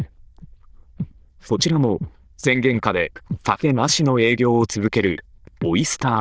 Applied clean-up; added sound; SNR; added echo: neural diffusion model UNIVERSE++.